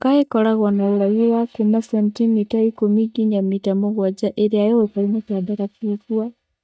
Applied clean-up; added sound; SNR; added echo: neural mask model DeepFilterNet 3.